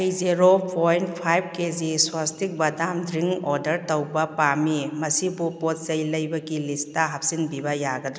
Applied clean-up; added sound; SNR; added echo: none; none; none; none.